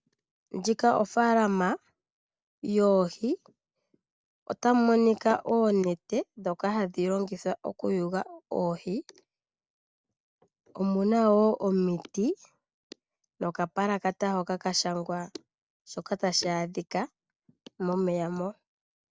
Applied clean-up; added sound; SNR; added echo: none; none; none; none.